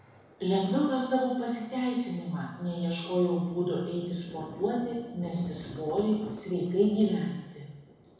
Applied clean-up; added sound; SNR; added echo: none; Thunder; 19 dB; reverberation time 1.0 s.